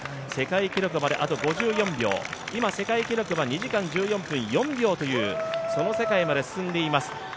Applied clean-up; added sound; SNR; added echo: none; none; none; none.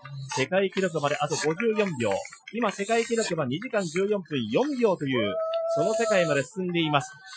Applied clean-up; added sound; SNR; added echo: classical method Wiener filter.